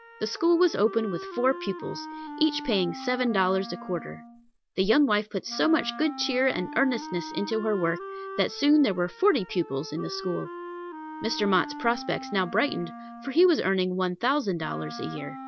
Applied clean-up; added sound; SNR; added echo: none; Wind instrument, woodwind instrument; 13 dB; none.